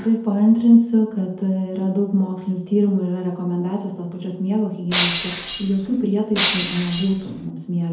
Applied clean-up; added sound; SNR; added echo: none; Shatter; 5 dB; reverberation time 2.0 s.